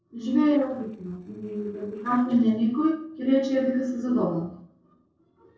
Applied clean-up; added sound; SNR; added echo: neural separator model SepFormer DNS4.